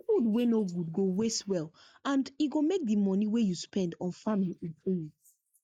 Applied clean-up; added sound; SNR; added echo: neural mask model Resemble Enhance denoiser.